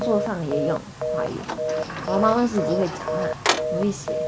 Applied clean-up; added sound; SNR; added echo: none; Telephone + Sliding door; 0 dB; none.